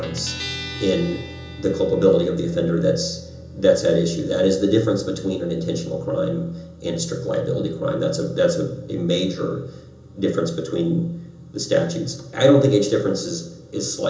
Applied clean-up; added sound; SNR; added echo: none; Guitar; 18 dB; reverberation time 0.6 s.